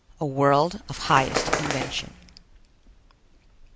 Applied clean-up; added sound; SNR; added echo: none; Bird; 5 dB; none.